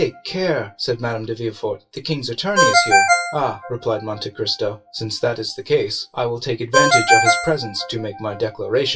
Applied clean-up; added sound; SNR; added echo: classical method WPE with log-MMSE.